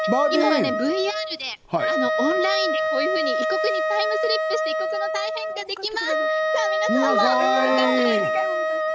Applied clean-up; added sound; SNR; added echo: none; Wind instrument, woodwind instrument; -1 dB; none.